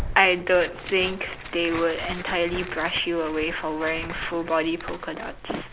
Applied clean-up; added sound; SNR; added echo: none; Tearing; 11 dB; none.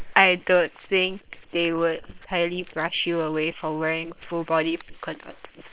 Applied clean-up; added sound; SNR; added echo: neural separator model SepFormer WHAM!.